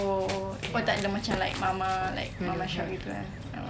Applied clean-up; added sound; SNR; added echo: none; Run; 10 dB; none.